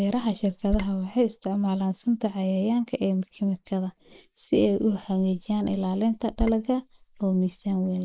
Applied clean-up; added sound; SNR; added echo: neural mask model Resemble Enhance denoiser.